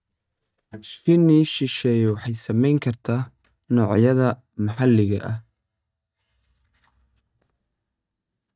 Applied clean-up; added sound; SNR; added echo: neural mask model DeepFilterNet 3.